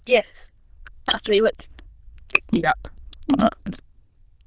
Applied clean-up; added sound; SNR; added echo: neural diffusion model UNIVERSE++.